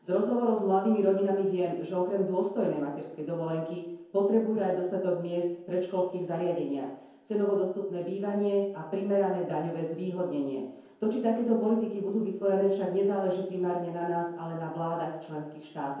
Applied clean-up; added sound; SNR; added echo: none; none; none; reverberation time 0.9 s.